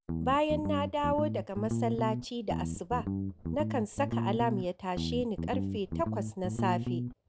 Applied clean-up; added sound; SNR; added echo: none; Guitar; 1 dB; none.